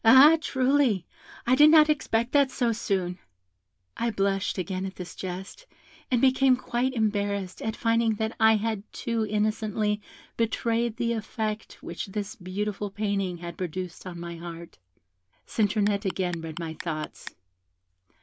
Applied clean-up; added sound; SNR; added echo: none; Clock; 17 dB; none.